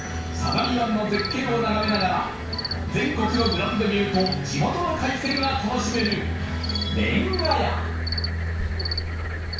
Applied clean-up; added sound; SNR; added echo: none; Cricket; 9 dB; reverberation time 0.6 s.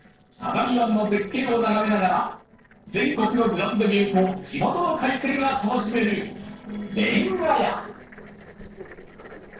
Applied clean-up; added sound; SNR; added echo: neural separator model SepFormer DNS4.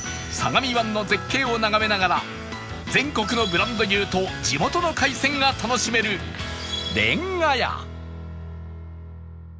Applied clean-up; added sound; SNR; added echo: none; none; none; none.